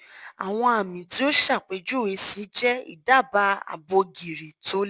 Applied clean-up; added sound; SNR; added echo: none; none; none; none.